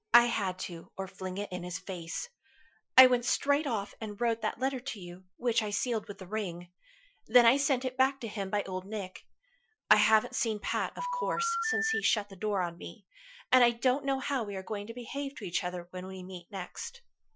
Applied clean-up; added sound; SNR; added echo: classical method Wiener filter.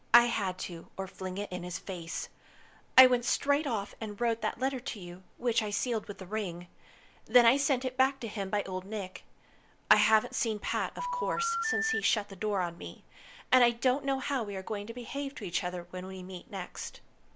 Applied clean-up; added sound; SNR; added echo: none; Telephone; 1 dB; none.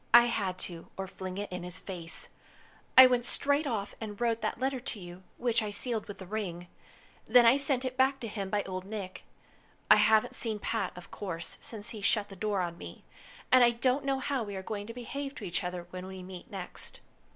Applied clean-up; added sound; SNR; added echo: none; none; none; none.